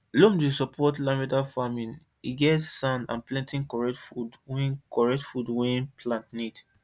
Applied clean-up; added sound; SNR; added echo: none; none; none; none.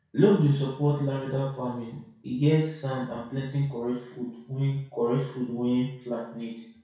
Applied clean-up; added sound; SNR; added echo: none; none; none; reverberation time 0.6 s.